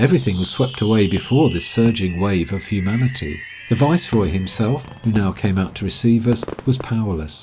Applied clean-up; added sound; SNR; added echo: none; Fireworks; 17 dB; none.